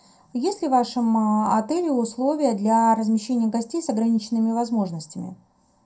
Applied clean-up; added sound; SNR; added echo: none; none; none; reverberation time 0.2 s.